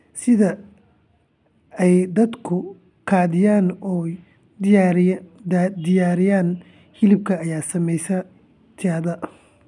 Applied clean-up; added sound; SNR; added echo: none; none; none; none.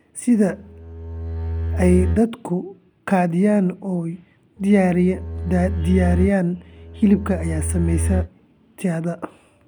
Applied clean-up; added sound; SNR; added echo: none; Bowed string instrument; 3 dB; none.